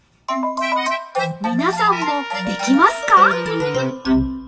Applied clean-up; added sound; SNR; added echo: none; Trumpet; 15 dB; reverberation time 0.2 s.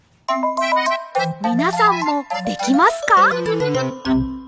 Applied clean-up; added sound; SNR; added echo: none; none; none; none.